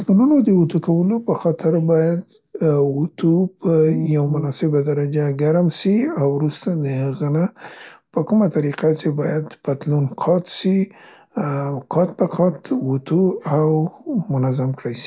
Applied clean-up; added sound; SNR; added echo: none; none; none; none.